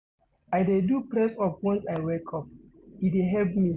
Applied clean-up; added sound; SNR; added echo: none; none; none; none.